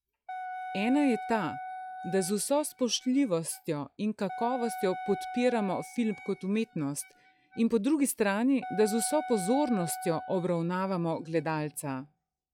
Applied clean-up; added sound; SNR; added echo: classical method log-MMSE.